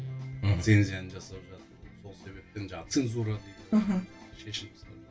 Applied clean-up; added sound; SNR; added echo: none; Guitar; 16 dB; reverberation time 0.2 s.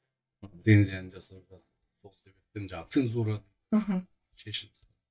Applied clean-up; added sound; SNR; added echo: neural mask model DeepFilterNet 3.